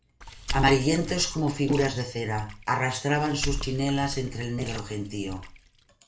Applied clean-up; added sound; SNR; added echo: none; Water / Splash, splatter; 9 dB; reverberation time 0.3 s.